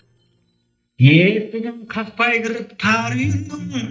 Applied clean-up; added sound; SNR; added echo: neural mask model DeepFilterNet 3.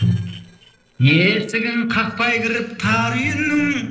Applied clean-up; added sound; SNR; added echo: neural separator model SepFormer DNS4.